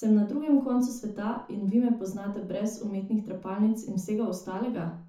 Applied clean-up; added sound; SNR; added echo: none; none; none; reverberation time 0.7 s.